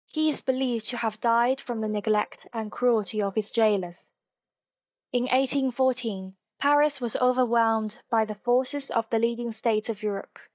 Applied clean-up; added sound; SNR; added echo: neural mask model DeepFilterNet 3.